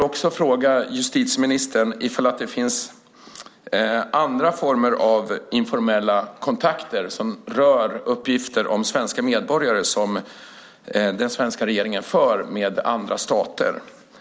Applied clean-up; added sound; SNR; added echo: none; none; none; none.